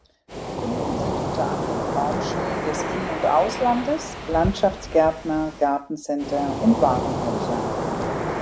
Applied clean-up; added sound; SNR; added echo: none; Waves, surf; 3 dB; none.